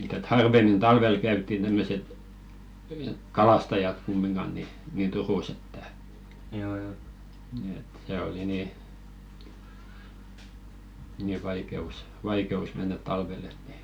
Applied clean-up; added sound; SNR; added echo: none; none; none; none.